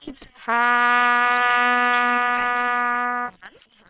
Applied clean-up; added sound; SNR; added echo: neural separator model SepFormer WHAM!.